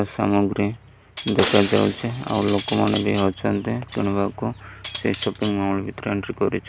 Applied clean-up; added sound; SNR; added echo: none; Cutlery, silverware + Shatter; 3 dB; none.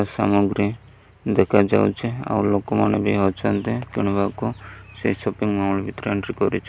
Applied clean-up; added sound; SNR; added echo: none; none; none; none.